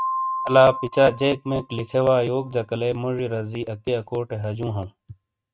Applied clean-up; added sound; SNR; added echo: neural mask model RNNoise.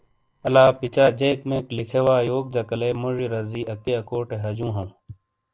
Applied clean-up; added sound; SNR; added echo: neural separator model SepFormer DNS4.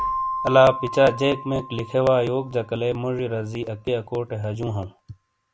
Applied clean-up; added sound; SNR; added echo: none; Keyboard (musical); 11 dB; none.